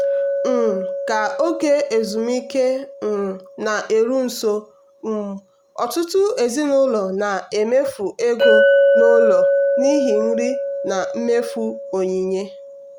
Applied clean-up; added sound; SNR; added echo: none; Chink, clink; 1 dB; none.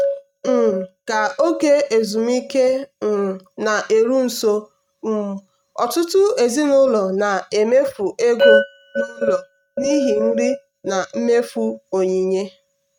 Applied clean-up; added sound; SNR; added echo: neural mask model RNNoise.